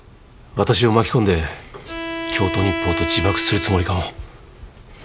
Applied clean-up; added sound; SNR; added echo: none; Bowed string instrument; 7 dB; none.